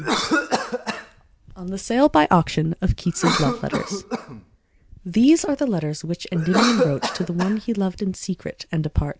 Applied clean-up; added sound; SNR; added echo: none; Cough; 6 dB; none.